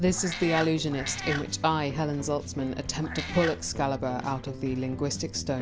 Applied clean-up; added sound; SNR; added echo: none; Meow; 8 dB; none.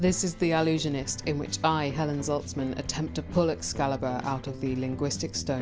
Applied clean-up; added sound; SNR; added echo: none; none; none; none.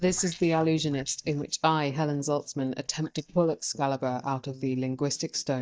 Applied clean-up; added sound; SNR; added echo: neural mask model DeepFilterNet 3.